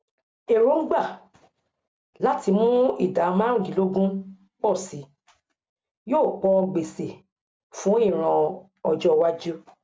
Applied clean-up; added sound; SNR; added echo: none; none; none; none.